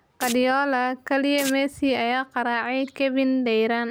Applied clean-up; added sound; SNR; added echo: none; Domestic sounds, home sounds; 15 dB; none.